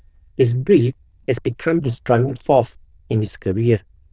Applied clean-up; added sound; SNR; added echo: neural diffusion model UNIVERSE++.